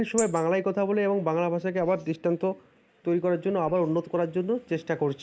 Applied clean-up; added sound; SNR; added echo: neural mask model Resemble Enhance denoiser.